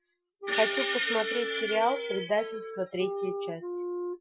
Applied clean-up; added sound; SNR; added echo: classical method Wiener filter.